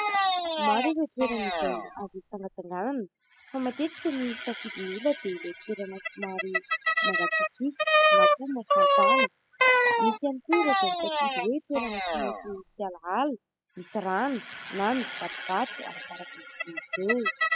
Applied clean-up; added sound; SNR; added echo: classical method spectral subtraction.